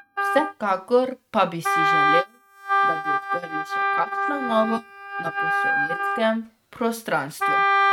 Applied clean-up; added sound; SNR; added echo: neural mask model RNNoise.